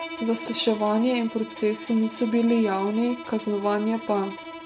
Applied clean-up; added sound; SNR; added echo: none; Bowed string instrument; 13 dB; none.